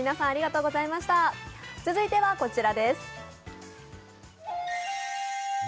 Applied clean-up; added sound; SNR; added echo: none; none; none; none.